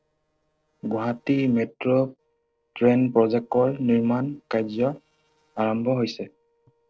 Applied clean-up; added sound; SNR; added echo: neural separator model SepFormer DNS4.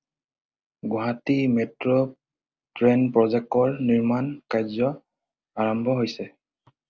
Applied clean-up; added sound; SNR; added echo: none; none; none; none.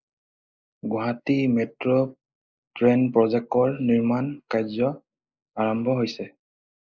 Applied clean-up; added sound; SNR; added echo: neural mask model Resemble Enhance denoiser.